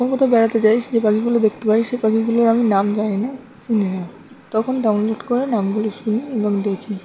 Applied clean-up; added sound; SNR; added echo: none; none; none; none.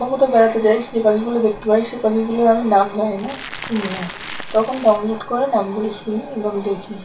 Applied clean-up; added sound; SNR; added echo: none; Crackle; 13 dB; reverberation time 0.2 s.